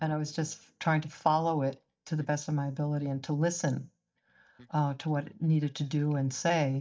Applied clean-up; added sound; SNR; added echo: neural mask model DeepFilterNet 3.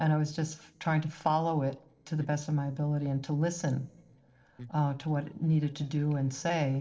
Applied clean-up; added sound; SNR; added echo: neural separator model SepFormer DNS4.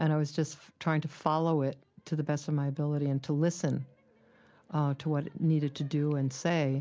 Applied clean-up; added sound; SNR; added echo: none; none; none; none.